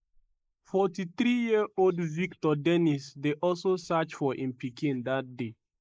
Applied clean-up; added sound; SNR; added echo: neural mask model Resemble Enhance denoiser.